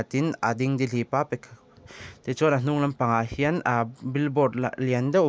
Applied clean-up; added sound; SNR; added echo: none; none; none; none.